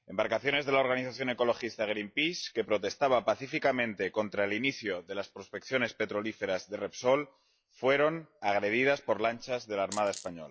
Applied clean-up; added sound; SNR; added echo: classical method log-MMSE.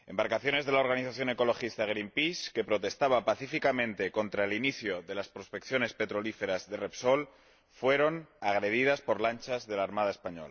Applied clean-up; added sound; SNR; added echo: none; none; none; none.